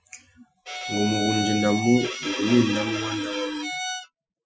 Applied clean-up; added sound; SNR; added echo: classical method Wiener filter.